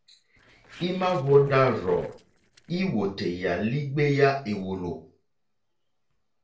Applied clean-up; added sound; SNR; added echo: neural separator model SepFormer DNS4.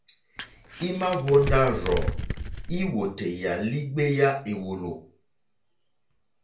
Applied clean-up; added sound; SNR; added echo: none; Crumpling, crinkling; 3 dB; reverberation time 0.3 s.